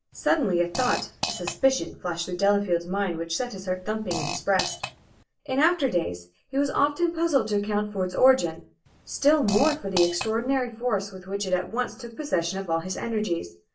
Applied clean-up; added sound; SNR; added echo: none; Fart; 9 dB; reverberation time 0.3 s.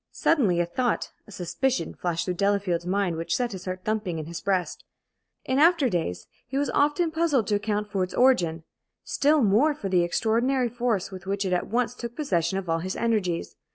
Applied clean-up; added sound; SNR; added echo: none; none; none; none.